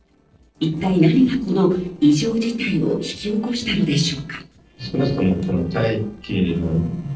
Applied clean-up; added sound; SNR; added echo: neural separator model SepFormer DNS4.